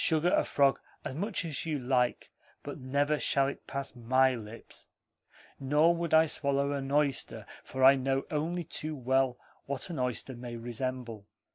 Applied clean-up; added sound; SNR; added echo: none; none; none; none.